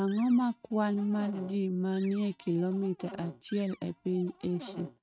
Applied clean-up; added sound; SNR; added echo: neural mask model RNNoise.